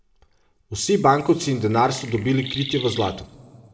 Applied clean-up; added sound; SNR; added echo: none; Chirp, tweet; 12 dB; reverberation time 1.2 s.